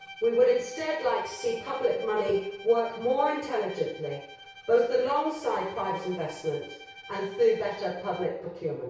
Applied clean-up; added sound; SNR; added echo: none; Bowed string instrument; 18 dB; reverberation time 0.6 s.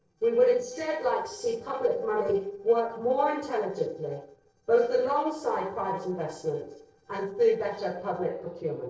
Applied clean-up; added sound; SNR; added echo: neural separator model SepFormer DNS4.